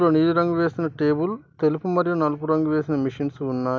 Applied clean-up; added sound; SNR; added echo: none; none; none; none.